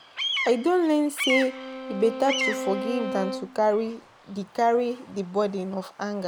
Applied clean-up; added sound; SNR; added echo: none; Bowed string instrument + Bird vocalization, bird call, bird song; 7 dB; none.